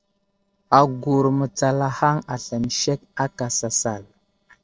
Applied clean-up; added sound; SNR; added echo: neural separator model SepFormer DNS4.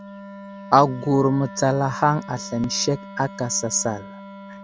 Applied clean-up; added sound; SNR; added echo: none; Wind instrument, woodwind instrument; 15 dB; none.